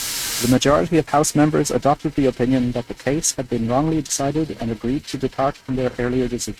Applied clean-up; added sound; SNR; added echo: neural mask model RNNoise.